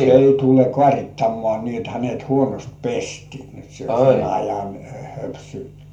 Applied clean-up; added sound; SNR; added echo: none; none; none; reverberation time 0.3 s.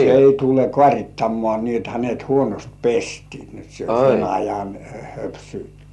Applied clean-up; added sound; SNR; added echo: none; none; none; none.